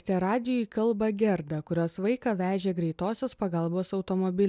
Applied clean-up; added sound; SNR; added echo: none; none; none; none.